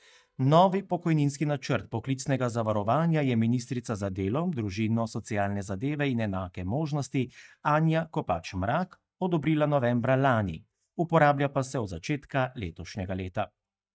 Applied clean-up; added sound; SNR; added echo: neural mask model DeepFilterNet 3.